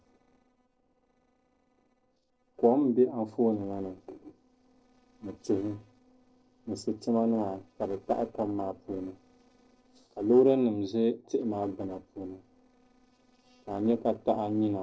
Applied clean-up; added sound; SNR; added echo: neural separator model SepFormer DNS4.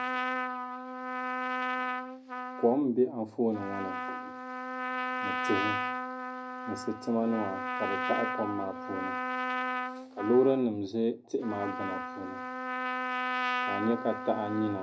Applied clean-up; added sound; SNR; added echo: none; Trumpet; 2 dB; reverberation time 0.4 s.